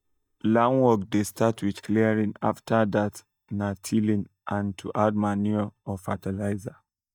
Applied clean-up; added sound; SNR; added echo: neural mask model DeepFilterNet 3.